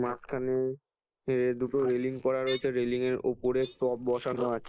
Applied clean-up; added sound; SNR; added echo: neural mask model Resemble Enhance denoiser.